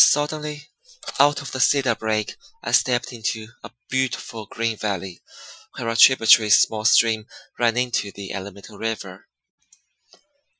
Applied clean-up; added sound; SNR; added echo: classical method Wiener filter.